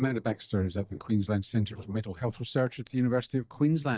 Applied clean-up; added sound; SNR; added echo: neural mask model DeepFilterNet 3.